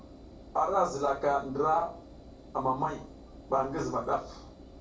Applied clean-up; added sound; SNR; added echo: none; Engine; 17 dB; reverberation time 0.4 s.